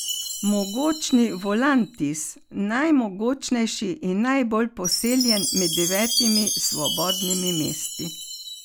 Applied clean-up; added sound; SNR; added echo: none; Chime; 5 dB; none.